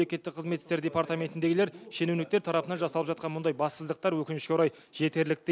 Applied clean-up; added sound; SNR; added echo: none; none; none; none.